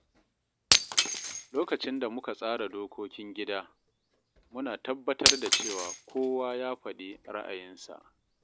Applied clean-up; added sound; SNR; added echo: none; Shatter; -2 dB; none.